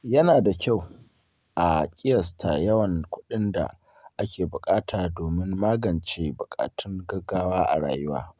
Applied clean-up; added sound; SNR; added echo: none; none; none; none.